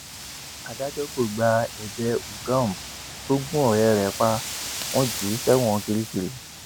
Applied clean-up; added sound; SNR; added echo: none; Wind; 10 dB; none.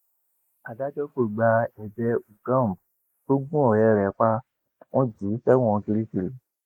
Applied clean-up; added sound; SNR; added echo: neural mask model Resemble Enhance denoiser.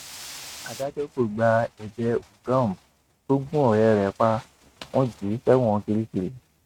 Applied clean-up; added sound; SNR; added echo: neural mask model RNNoise.